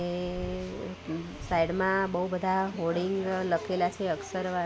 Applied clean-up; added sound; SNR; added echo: none; none; none; none.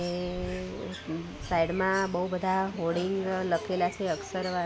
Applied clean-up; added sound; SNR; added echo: none; Bird; 19 dB; none.